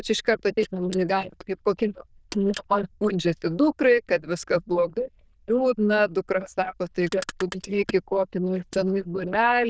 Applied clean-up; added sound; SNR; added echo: neural diffusion model UNIVERSE++.